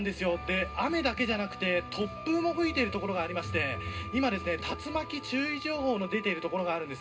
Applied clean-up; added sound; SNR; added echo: none; Wind instrument, woodwind instrument; 14 dB; reverberation time 0.2 s.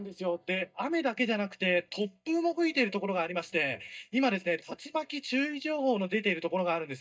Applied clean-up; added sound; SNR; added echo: neural mask model DeepFilterNet 3.